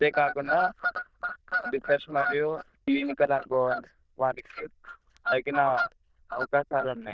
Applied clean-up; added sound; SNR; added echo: neural diffusion model UNIVERSE++.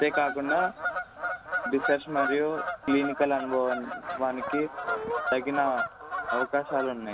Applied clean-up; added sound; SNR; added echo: none; Bird vocalization, bird call, bird song / Fowl; 4 dB; none.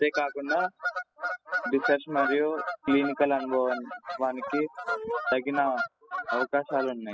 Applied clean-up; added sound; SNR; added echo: classical method spectral subtraction.